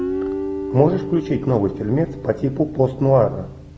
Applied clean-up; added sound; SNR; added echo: none; Guitar; 9 dB; none.